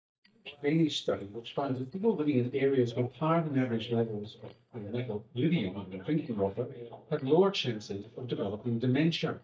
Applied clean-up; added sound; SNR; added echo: neural mask model DeepFilterNet 3.